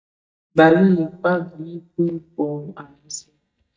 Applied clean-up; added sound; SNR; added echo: neural mask model DeepFilterNet 3.